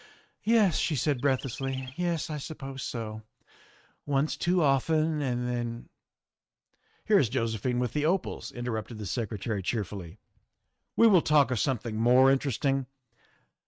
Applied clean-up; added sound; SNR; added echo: neural mask model RNNoise.